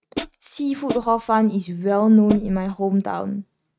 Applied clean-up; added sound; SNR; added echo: neural mask model RNNoise.